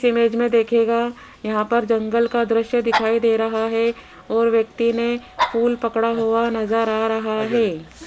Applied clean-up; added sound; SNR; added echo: none; Dog; 13 dB; none.